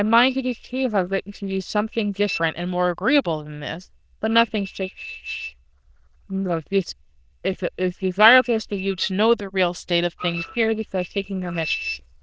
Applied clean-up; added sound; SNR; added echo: neural diffusion model UNIVERSE++.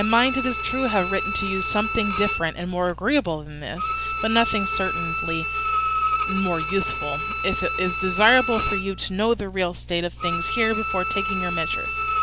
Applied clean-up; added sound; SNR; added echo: none; Bowed string instrument; 2 dB; none.